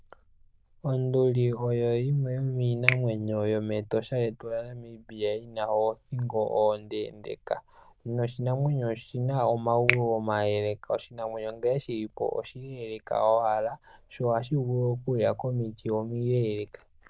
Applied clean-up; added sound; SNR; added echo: neural diffusion model UNIVERSE++.